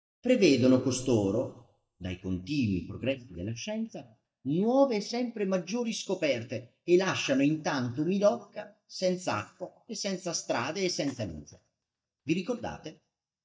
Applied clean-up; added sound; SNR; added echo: neural mask model DeepFilterNet 3.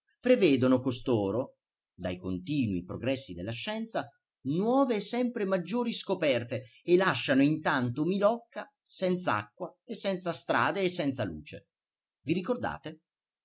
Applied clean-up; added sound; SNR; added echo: none; none; none; none.